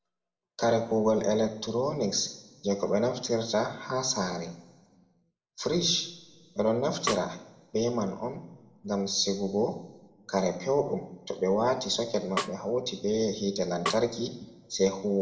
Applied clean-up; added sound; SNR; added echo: none; Snare drum; 9 dB; reverberation time 0.8 s.